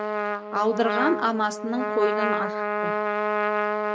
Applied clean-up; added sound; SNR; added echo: neural mask model RNNoise.